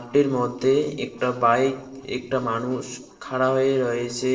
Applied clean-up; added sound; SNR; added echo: neural separator model SepFormer DNS4.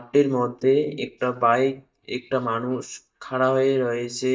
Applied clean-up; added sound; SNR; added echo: neural mask model DeepFilterNet 3.